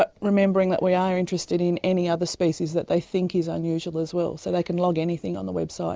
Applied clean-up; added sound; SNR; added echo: none; none; none; none.